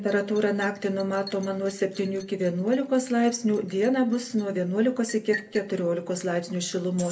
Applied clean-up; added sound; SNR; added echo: none; Liquid; 20 dB; reverberation time 0.3 s.